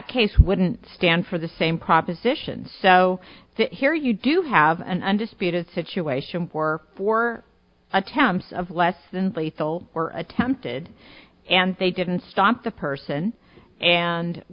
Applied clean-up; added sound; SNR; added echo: none; none; none; none.